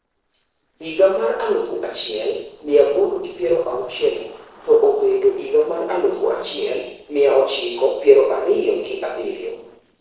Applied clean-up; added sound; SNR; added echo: neural separator model SepFormer DNS4.